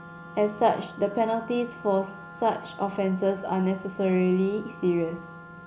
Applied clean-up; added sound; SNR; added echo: none; Wind instrument, woodwind instrument + Wind instrument, woodwind instrument; 17 dB; none.